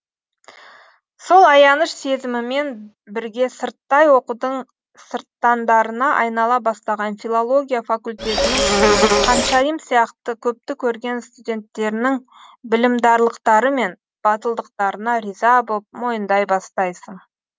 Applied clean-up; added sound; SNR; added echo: none; Insect; -3 dB; none.